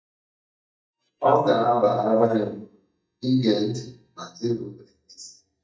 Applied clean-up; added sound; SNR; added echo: neural mask model DeepFilterNet 3.